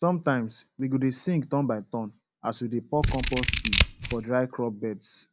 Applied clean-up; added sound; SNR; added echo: none; Scissors; -3 dB; none.